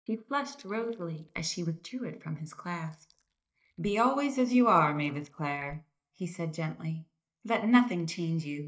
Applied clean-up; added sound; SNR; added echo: neural mask model DeepFilterNet 3.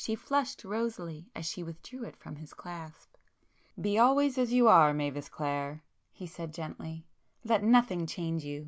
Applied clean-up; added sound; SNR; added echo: none; none; none; none.